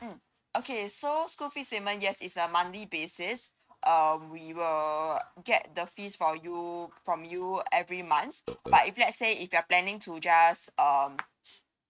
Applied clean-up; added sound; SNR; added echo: neural mask model RNNoise.